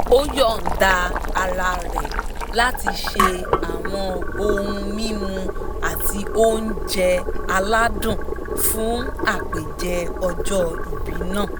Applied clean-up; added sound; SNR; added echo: none; Boiling; 1 dB; none.